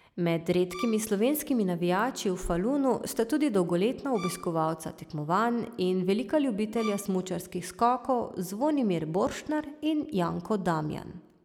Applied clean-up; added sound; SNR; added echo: none; Bowed string instrument; 15 dB; none.